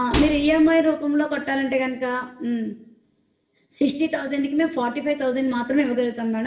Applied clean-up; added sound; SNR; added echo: none; Microwave oven; 5 dB; reverberation time 0.7 s.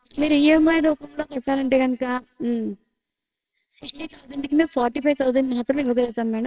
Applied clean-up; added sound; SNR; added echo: neural separator model SepFormer WHAMR!.